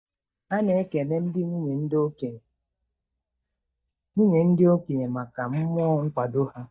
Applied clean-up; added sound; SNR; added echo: neural mask model DeepFilterNet 3.